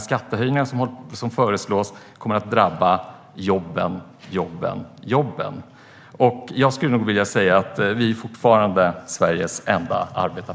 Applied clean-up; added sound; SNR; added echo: none; none; none; none.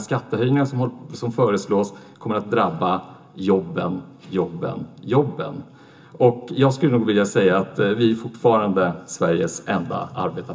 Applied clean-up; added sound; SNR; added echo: none; none; none; reverberation time 0.2 s.